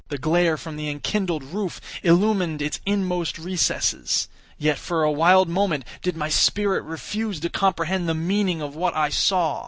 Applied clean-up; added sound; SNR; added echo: none; none; none; none.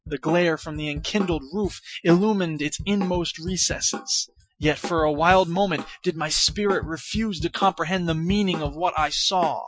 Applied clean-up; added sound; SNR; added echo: classical method Wiener filter.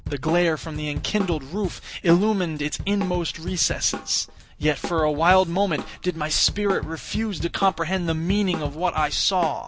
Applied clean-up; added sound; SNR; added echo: none; Drum kit; 11 dB; none.